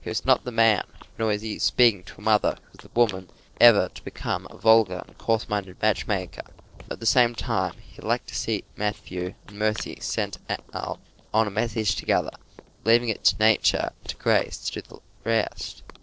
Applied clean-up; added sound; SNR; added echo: neural separator model SepFormer DNS4.